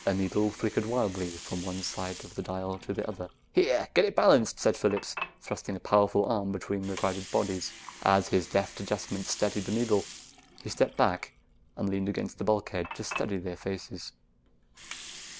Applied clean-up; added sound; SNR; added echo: none; Water; 16 dB; none.